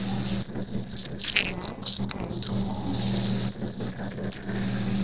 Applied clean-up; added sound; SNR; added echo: neural separator model SepFormer DNS4.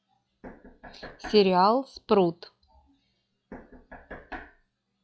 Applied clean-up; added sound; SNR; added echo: classical method log-MMSE.